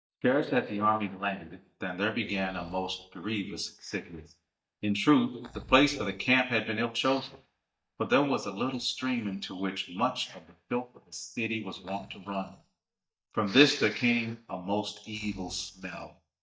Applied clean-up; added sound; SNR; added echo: neural mask model DeepFilterNet 3.